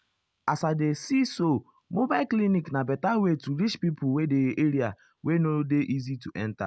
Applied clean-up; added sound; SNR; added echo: none; none; none; none.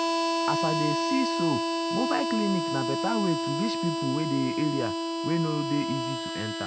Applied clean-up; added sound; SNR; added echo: none; Harmonica; -2 dB; none.